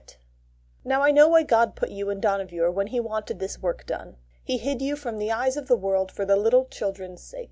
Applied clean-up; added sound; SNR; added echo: none; none; none; none.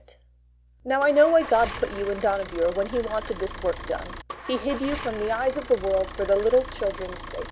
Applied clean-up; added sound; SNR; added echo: none; Idling / Engine starting / Motor vehicle (road); 12 dB; none.